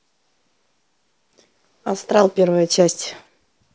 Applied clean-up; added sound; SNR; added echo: none; none; none; none.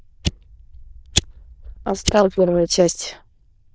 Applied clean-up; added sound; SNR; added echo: neural diffusion model UNIVERSE++.